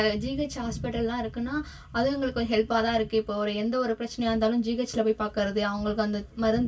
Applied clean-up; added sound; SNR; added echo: none; none; none; reverberation time 0.2 s.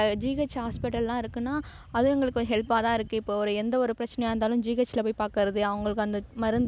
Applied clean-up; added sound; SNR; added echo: none; none; none; none.